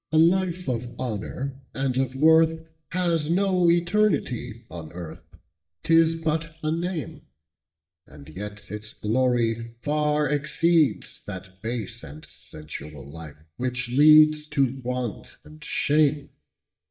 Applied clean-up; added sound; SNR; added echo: neural mask model DeepFilterNet 3.